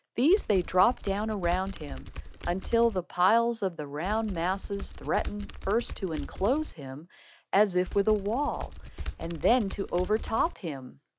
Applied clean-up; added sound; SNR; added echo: none; Typing; 9 dB; none.